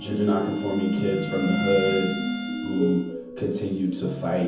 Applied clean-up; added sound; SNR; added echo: none; Bowed string instrument; 13 dB; reverberation time 0.7 s.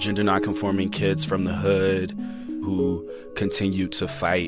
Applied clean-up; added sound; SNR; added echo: none; none; none; none.